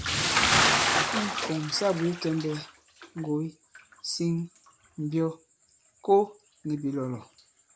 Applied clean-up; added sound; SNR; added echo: none; Bathtub (filling or washing) / Splash, splatter; 0 dB; none.